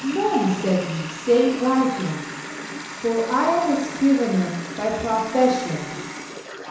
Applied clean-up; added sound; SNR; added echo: none; Water tap, faucet; 11 dB; reverberation time 1.0 s.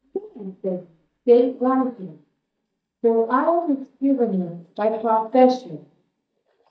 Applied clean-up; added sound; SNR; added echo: neural mask model DeepFilterNet 3.